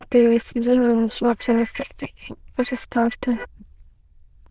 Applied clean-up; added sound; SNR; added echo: neural diffusion model UNIVERSE++.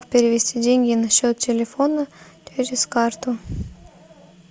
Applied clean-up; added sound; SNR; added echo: none; none; none; none.